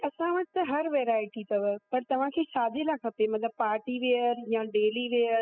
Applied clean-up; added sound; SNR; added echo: classical method spectral subtraction.